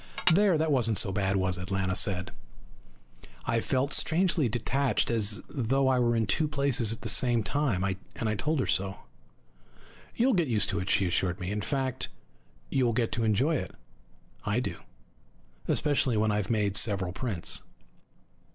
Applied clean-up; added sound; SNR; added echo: none; Tap / Dishes, pots, and pans; 4 dB; none.